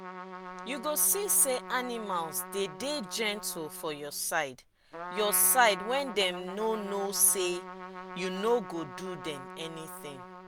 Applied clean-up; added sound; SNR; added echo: none; Trumpet; 12 dB; none.